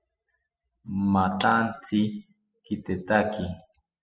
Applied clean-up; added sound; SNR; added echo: classical method spectral subtraction.